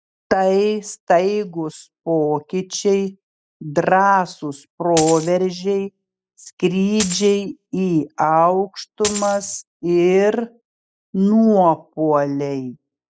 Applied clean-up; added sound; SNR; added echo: classical method spectral subtraction.